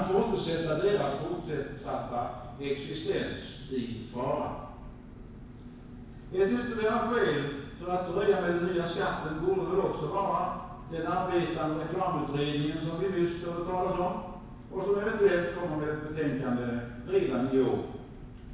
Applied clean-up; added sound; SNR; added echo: none; Engine; 15 dB; reverberation time 1.1 s.